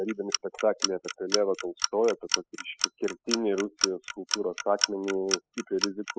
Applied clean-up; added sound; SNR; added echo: classical method spectral subtraction.